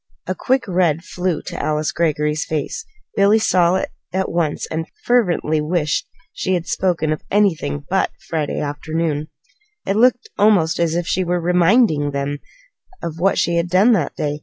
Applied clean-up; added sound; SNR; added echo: none; none; none; none.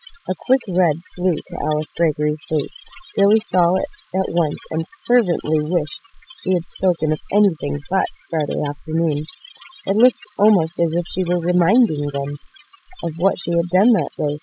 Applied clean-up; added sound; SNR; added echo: classical method spectral subtraction.